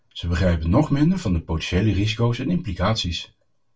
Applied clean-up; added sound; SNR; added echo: none; none; none; reverberation time 0.1 s.